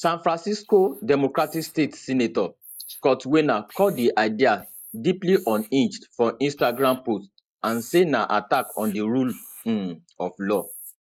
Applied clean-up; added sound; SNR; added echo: neural mask model Resemble Enhance denoiser.